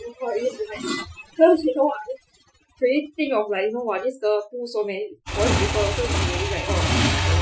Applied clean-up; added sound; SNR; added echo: classical method Wiener filter.